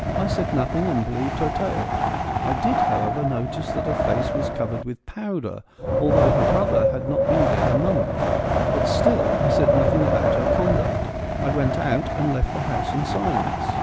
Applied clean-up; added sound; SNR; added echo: none; Wind; -4 dB; none.